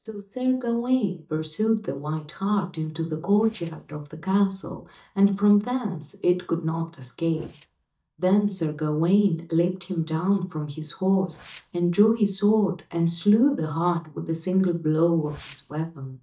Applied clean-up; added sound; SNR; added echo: neural mask model DeepFilterNet 3.